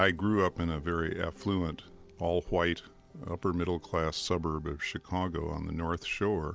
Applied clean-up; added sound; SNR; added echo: none; none; none; none.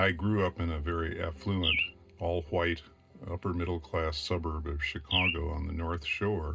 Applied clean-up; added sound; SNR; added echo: none; Bird; 4 dB; reverberation time 0.2 s.